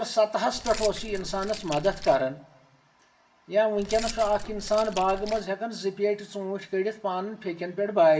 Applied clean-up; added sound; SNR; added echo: none; Keys jangling; 11 dB; reverberation time 0.6 s.